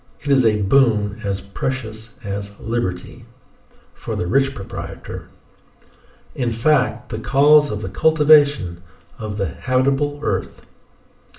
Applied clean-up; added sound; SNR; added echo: none; none; none; reverberation time 0.4 s.